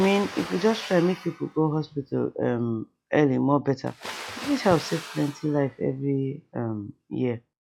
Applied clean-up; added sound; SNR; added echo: classical method log-MMSE.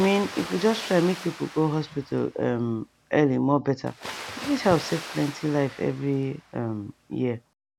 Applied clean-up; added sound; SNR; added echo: none; Water; 15 dB; none.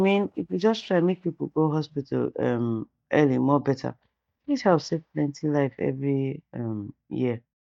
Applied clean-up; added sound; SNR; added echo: neural mask model DeepFilterNet 3.